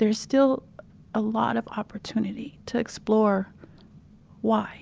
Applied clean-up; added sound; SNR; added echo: none; none; none; none.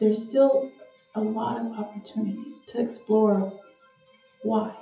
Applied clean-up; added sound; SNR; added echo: classical method WPE with log-MMSE.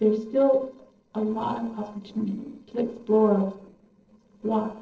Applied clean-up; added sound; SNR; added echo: neural separator model SepFormer DNS4.